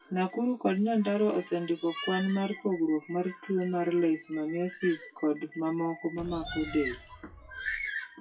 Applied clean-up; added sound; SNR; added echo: classical method WPE with log-MMSE.